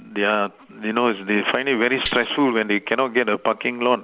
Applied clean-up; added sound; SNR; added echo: none; Tambourine; 15 dB; none.